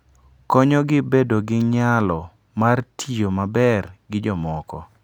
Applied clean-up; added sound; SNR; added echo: none; none; none; none.